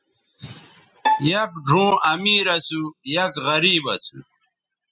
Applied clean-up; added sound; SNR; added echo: classical method spectral subtraction.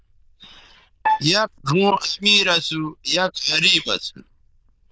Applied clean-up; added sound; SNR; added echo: neural diffusion model UNIVERSE++.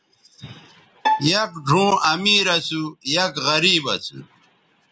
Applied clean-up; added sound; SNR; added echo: none; Bowed string instrument; 6 dB; none.